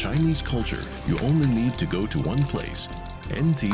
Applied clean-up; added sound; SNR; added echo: none; Gurgling / Liquid; 19 dB; none.